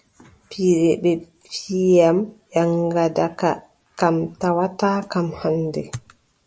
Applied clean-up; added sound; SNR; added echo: none; none; none; none.